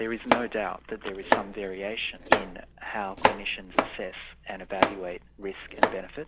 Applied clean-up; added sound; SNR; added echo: none; Domestic sounds, home sounds; -5 dB; none.